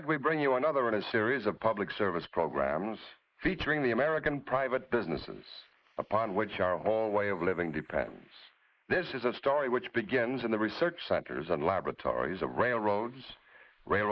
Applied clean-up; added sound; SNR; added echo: neural mask model Resemble Enhance denoiser.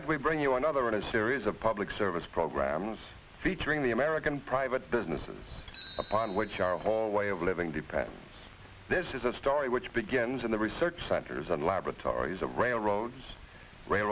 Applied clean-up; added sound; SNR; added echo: none; Bicycle; 20 dB; none.